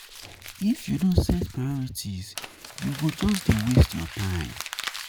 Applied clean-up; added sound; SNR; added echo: none; Crumpling, crinkling; 13 dB; none.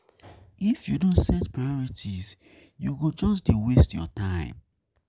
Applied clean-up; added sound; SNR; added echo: none; none; none; none.